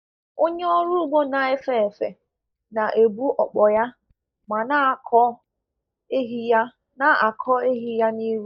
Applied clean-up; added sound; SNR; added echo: neural mask model DeepFilterNet 3.